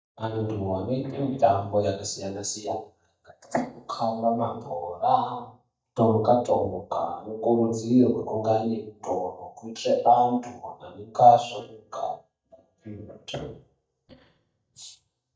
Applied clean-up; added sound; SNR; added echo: neural mask model DeepFilterNet 3.